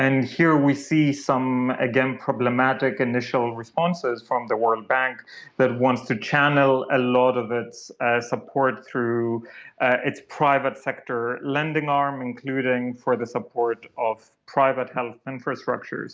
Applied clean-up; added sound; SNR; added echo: none; none; none; none.